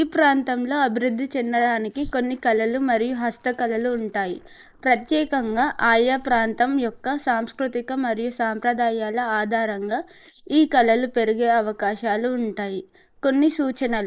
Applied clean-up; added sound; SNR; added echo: neural mask model Resemble Enhance denoiser.